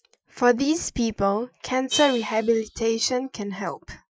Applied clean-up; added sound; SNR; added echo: classical method Wiener filter.